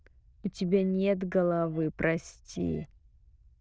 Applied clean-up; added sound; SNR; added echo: neural diffusion model UNIVERSE++.